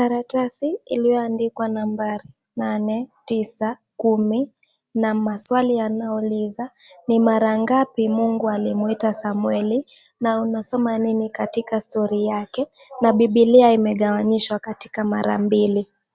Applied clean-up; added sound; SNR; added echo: none; none; none; none.